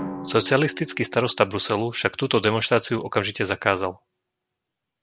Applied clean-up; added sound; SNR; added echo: none; Drum; 17 dB; none.